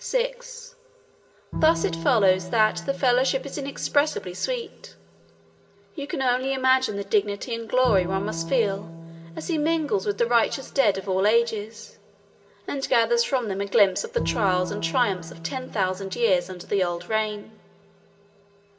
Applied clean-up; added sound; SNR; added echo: none; Bowed string instrument; 13 dB; reverberation time 1.2 s.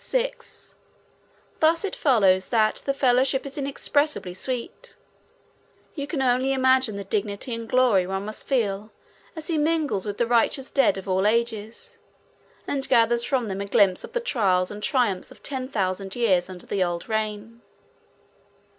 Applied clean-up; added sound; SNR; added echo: none; none; none; none.